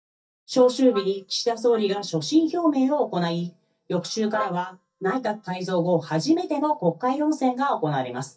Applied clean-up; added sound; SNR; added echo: neural mask model DeepFilterNet 3.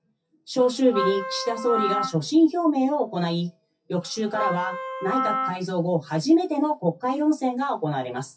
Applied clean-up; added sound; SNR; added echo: classical method WPE with log-MMSE.